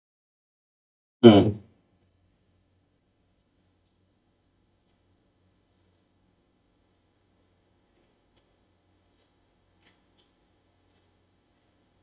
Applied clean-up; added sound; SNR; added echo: neural mask model DeepFilterNet 3.